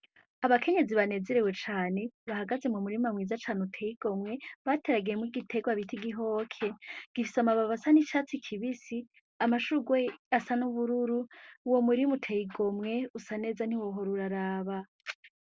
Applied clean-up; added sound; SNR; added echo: none; none; none; none.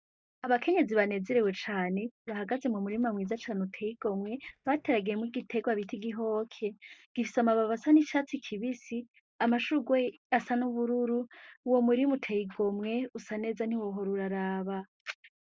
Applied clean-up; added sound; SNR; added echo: neural mask model DeepFilterNet 3.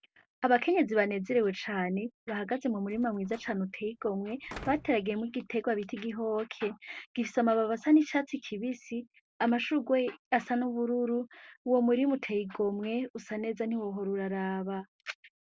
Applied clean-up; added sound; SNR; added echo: none; Slam; 20 dB; none.